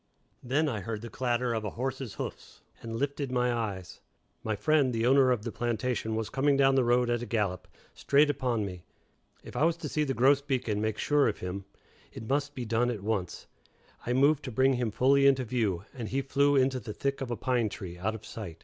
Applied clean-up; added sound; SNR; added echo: none; none; none; none.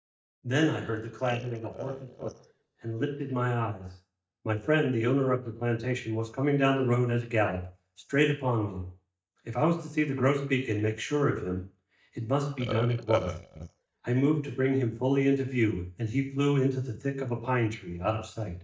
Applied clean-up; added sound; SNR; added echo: neural mask model DeepFilterNet 3.